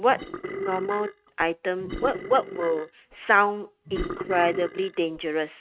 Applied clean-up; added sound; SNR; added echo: neural mask model RNNoise.